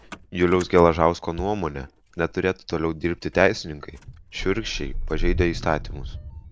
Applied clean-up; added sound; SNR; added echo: none; Engine starting / Motor vehicle (road); 8 dB; none.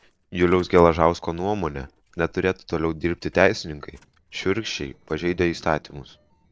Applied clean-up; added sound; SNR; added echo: neural separator model SepFormer DNS4.